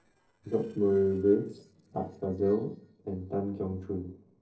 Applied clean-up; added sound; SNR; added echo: neural separator model SepFormer DNS4.